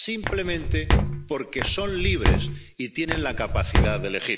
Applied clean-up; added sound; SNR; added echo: none; Walk, footsteps; -4 dB; none.